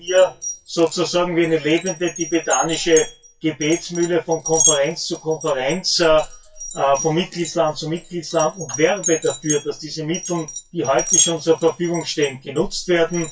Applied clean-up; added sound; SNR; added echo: classical method WPE with log-MMSE.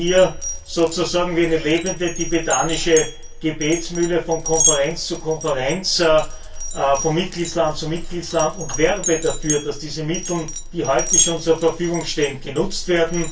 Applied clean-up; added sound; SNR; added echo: none; Glass; 5 dB; reverberation time 0.2 s.